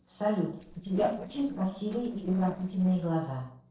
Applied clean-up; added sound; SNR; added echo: neural separator model SepFormer DNS4.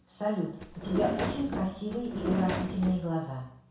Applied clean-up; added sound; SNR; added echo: none; Drawer open or close; 3 dB; reverberation time 0.6 s.